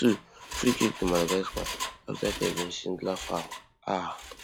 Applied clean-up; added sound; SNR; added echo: none; Engine; 8 dB; none.